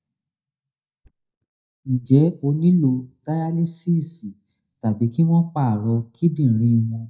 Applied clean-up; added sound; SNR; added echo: neural mask model DeepFilterNet 3.